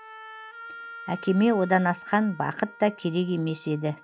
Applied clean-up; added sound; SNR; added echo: none; Wind instrument, woodwind instrument; 17 dB; none.